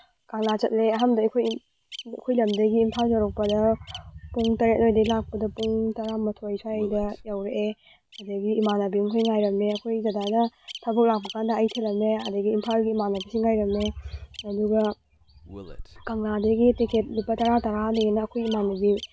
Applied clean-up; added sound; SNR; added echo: none; Bird vocalization, bird call, bird song; 20 dB; none.